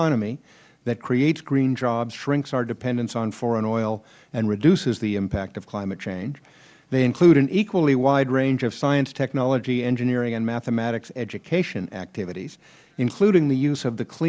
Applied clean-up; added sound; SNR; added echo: none; none; none; none.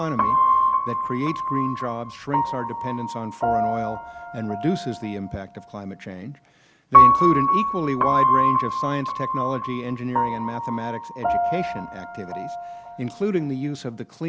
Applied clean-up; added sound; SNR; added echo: none; Piano; -5 dB; none.